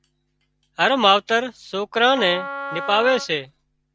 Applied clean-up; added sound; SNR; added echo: none; Wind instrument, woodwind instrument; 11 dB; none.